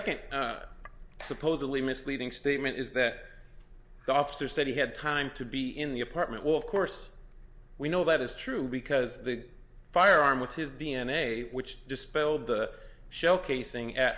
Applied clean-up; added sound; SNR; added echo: none; none; none; none.